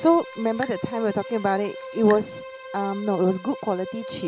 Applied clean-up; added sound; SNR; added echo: none; Bowed string instrument + Raindrop; 13 dB; none.